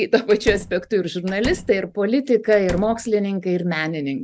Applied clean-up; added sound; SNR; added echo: none; Slam; 13 dB; none.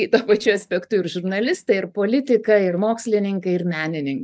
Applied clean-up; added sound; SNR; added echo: neural mask model DeepFilterNet 3.